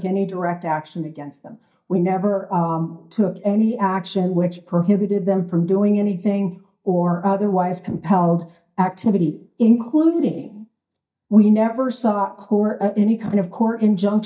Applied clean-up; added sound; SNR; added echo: neural mask model DeepFilterNet 3.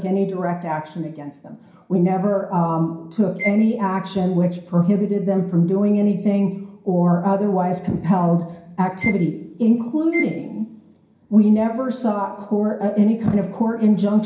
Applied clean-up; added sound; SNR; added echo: none; Bowed string instrument; 13 dB; reverberation time 0.5 s.